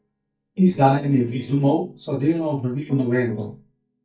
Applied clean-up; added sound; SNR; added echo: neural mask model DeepFilterNet 3.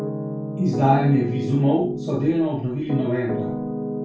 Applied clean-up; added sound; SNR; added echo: none; Piano; 6 dB; reverberation time 0.3 s.